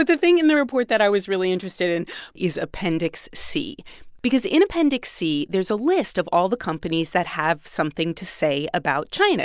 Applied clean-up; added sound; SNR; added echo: none; none; none; none.